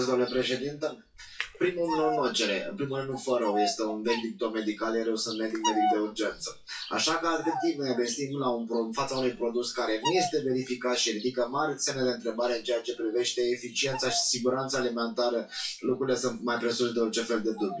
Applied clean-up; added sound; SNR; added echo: classical method WPE with log-MMSE.